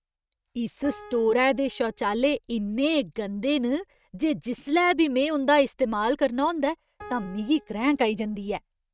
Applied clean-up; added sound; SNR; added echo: neural mask model RNNoise.